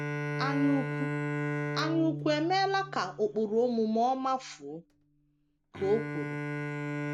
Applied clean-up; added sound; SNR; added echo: none; Bowed string instrument; 5 dB; none.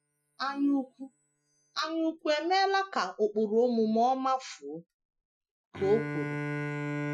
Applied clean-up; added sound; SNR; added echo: classical method Wiener filter.